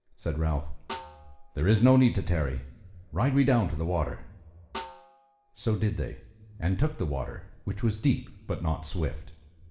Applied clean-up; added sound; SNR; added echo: none; Snare drum; 19 dB; reverberation time 2.0 s.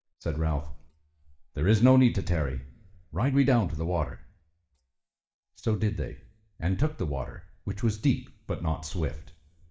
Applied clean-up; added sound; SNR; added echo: neural mask model DeepFilterNet 3.